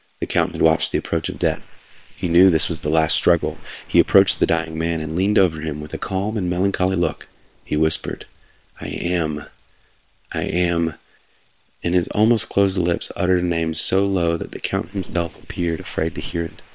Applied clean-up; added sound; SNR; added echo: neural separator model SepFormer WHAM!.